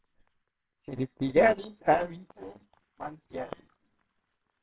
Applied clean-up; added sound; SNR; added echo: neural separator model SepFormer WHAMR!.